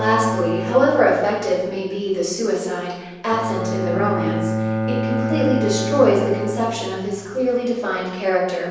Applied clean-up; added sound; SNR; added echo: none; Bowed string instrument; 5 dB; reverberation time 1.1 s.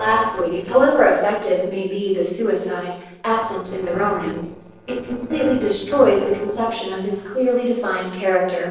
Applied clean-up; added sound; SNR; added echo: neural separator model SepFormer DNS4.